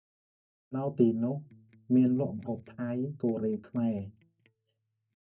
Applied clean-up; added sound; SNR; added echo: neural mask model DeepFilterNet 3.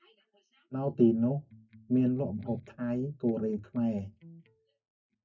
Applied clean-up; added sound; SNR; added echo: classical method WPE with log-MMSE.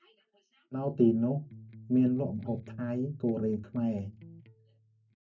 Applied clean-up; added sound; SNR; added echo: none; Electric guitar; 17 dB; reverberation time 0.3 s.